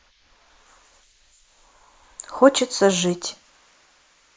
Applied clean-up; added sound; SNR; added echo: neural mask model Resemble Enhance denoiser.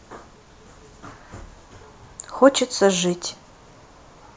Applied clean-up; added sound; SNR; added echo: none; none; none; none.